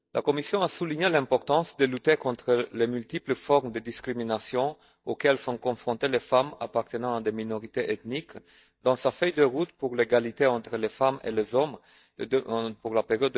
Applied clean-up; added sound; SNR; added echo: neural mask model DeepFilterNet 3.